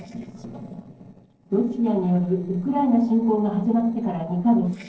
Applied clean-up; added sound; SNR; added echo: neural separator model SepFormer DNS4.